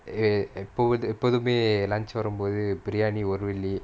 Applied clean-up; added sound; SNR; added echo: none; none; none; none.